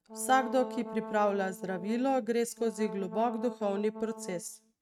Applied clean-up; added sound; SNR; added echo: neural mask model RNNoise.